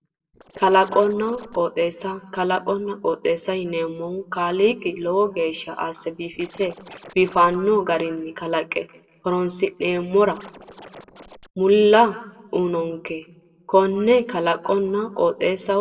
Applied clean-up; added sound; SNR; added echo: neural separator model SepFormer DNS4.